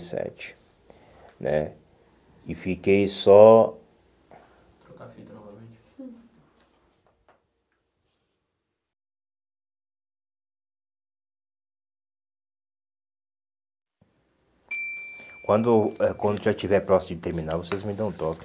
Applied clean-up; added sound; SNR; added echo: none; Glockenspiel; 16 dB; none.